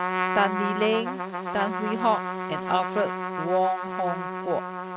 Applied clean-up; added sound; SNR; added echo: none; Trumpet; 2 dB; none.